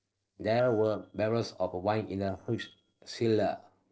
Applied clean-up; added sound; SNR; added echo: neural separator model SepFormer DNS4.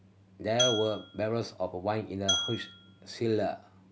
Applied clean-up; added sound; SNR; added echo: none; Glass; 4 dB; none.